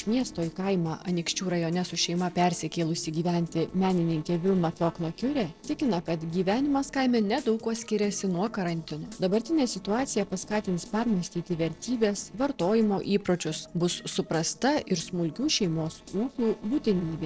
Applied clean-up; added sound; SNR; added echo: neural separator model SepFormer DNS4.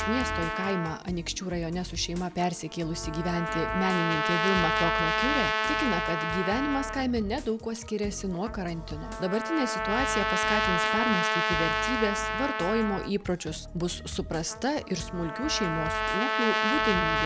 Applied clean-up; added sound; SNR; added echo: none; Trumpet; 0 dB; none.